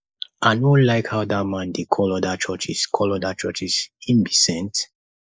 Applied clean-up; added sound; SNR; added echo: neural mask model Resemble Enhance denoiser.